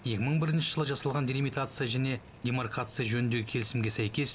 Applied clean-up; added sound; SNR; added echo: none; none; none; none.